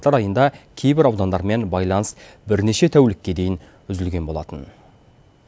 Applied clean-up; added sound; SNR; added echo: none; none; none; none.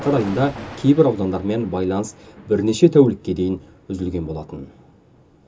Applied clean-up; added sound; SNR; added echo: none; Thunder; 19 dB; reverberation time 0.2 s.